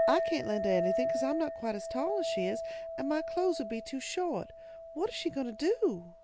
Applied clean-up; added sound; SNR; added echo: none; Chink, clink; 2 dB; none.